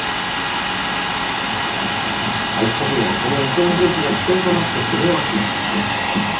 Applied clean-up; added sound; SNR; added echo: none; Domestic sounds, home sounds; -1 dB; reverberation time 0.6 s.